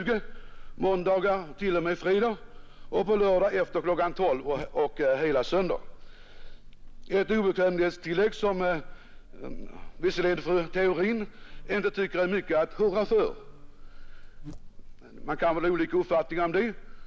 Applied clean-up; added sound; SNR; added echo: none; Buzz; 12 dB; none.